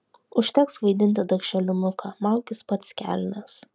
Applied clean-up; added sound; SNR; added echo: none; none; none; none.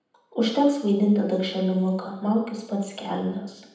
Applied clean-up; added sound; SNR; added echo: none; none; none; reverberation time 0.8 s.